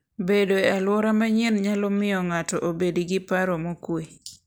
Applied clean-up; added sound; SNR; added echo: none; none; none; none.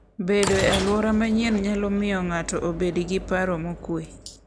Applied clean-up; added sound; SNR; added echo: none; Sliding door / Train; 9 dB; none.